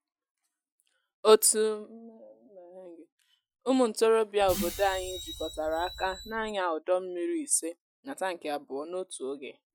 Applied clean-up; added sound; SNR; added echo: classical method Wiener filter.